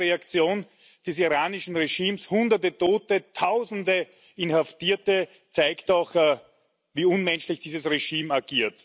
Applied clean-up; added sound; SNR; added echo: none; none; none; none.